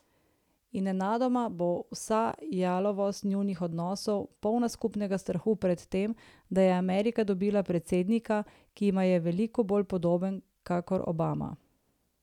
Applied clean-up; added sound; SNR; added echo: none; none; none; none.